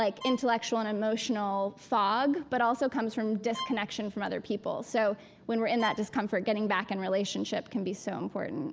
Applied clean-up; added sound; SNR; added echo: none; Bowed string instrument; 14 dB; none.